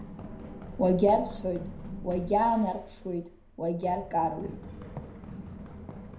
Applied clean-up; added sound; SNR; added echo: none; Run; 12 dB; reverberation time 0.5 s.